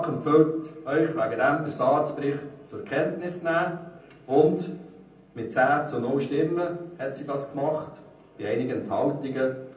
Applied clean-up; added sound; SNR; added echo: none; none; none; reverberation time 0.6 s.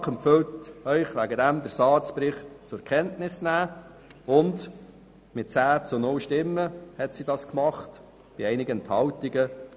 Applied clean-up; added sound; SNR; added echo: none; none; none; none.